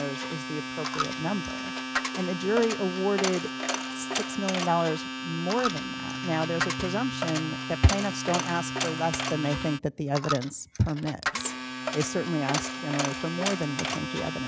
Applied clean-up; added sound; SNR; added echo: none; Domestic sounds, home sounds + Coin (dropping); 3 dB; none.